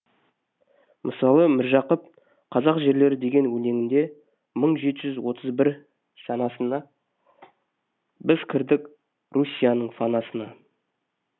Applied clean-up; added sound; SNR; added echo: none; none; none; none.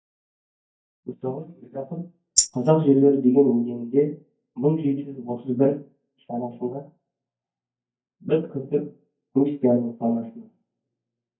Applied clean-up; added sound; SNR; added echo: neural mask model DeepFilterNet 3.